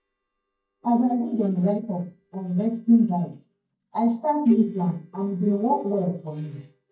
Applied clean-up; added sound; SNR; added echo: neural mask model DeepFilterNet 3.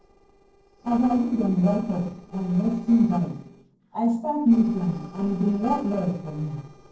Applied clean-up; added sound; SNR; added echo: neural separator model SepFormer DNS4.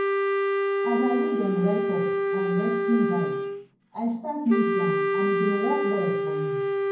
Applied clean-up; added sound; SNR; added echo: none; Wind instrument, woodwind instrument; -3 dB; reverberation time 0.9 s.